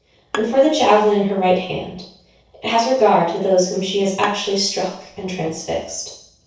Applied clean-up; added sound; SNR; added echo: neural separator model SepFormer DNS4.